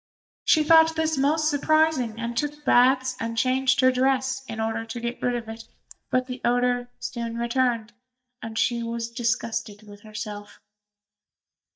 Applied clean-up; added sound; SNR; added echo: neural mask model DeepFilterNet 3.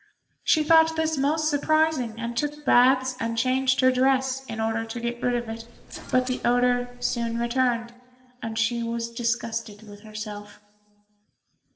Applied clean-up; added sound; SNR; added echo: neural separator model SepFormer DNS4.